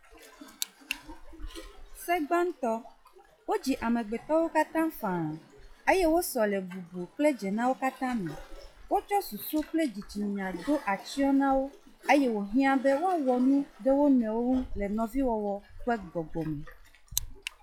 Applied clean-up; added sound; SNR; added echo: classical method log-MMSE.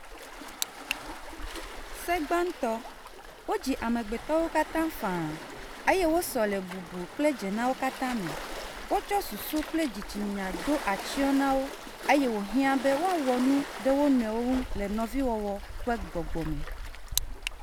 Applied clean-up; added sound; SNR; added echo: none; Waves, surf; 9 dB; none.